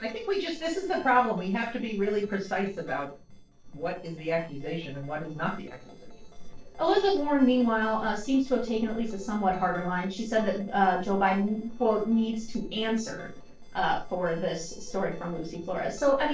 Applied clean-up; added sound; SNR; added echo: neural separator model SepFormer DNS4.